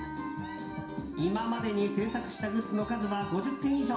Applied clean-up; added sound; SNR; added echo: none; Wind instrument, woodwind instrument; 11 dB; reverberation time 0.7 s.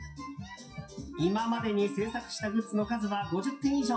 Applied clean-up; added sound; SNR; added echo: classical method WPE with log-MMSE.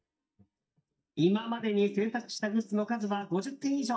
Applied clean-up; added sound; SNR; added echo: neural mask model DeepFilterNet 3.